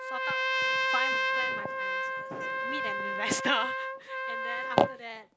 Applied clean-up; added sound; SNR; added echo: none; Trumpet; -3 dB; none.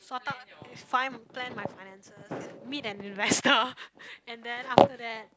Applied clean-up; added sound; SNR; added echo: none; none; none; none.